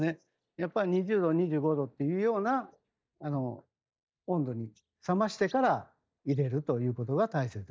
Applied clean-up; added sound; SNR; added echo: neural mask model DeepFilterNet 3.